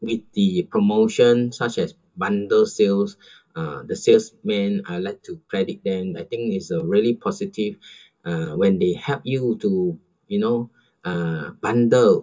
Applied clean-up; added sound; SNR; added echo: none; none; none; reverberation time 0.2 s.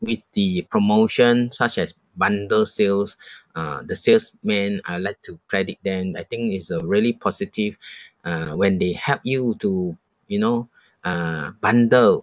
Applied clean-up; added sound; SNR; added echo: none; none; none; none.